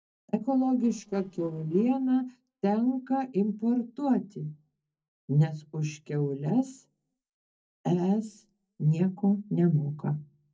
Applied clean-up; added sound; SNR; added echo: neural separator model SepFormer DNS4.